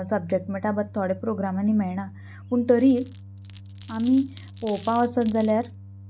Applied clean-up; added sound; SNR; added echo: none; Organ + Glass; 17 dB; none.